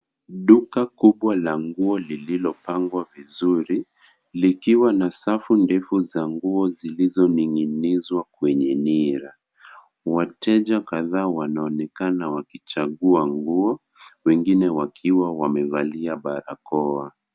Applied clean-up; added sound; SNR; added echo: none; none; none; none.